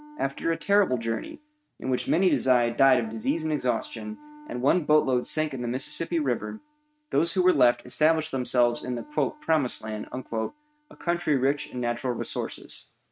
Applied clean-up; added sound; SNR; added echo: neural mask model RNNoise.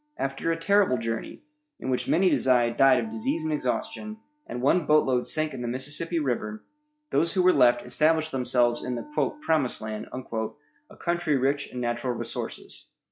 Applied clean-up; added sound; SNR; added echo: classical method log-MMSE.